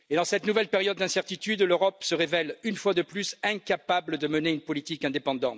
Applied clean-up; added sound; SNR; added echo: none; none; none; none.